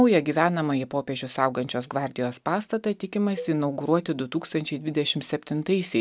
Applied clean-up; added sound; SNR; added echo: neural mask model DeepFilterNet 3.